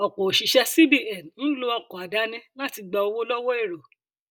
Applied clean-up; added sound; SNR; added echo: none; none; none; none.